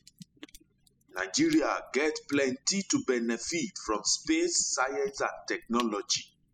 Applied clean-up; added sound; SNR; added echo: classical method spectral subtraction.